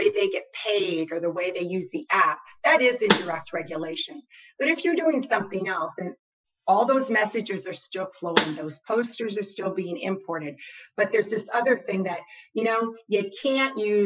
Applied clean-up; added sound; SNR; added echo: classical method Wiener filter.